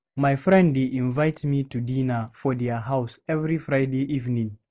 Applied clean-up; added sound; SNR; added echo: none; none; none; none.